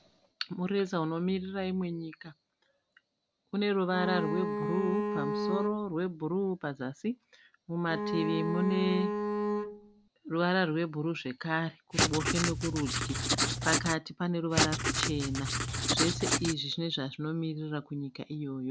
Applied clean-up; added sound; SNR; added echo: none; Writing + Bowed string instrument; -1 dB; none.